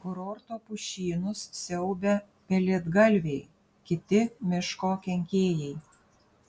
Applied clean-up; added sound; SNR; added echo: none; none; none; none.